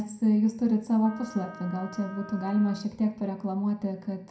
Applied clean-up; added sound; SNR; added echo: none; Wind instrument, woodwind instrument; 18 dB; reverberation time 0.5 s.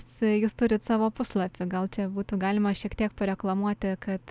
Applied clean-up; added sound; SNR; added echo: none; none; none; none.